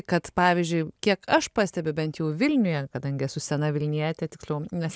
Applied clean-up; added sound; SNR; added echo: none; none; none; none.